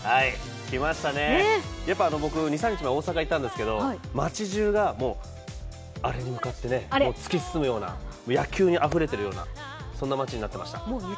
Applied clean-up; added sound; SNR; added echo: none; none; none; none.